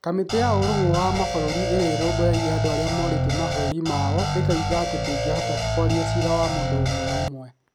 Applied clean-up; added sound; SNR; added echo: none; Guitar; -2 dB; none.